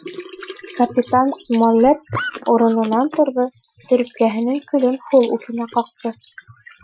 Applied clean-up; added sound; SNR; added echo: classical method Wiener filter.